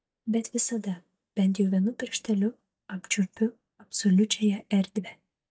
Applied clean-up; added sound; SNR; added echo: neural mask model DeepFilterNet 3.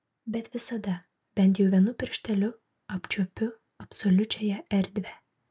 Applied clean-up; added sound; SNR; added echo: none; none; none; none.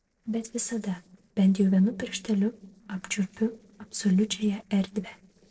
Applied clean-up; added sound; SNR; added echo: neural separator model SepFormer DNS4.